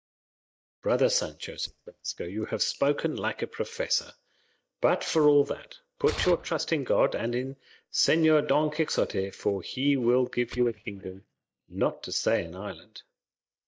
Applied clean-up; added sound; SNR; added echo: neural mask model DeepFilterNet 3.